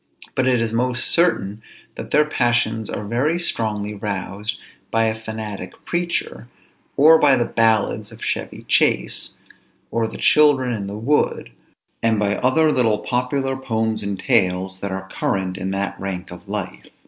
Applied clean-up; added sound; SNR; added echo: none; none; none; none.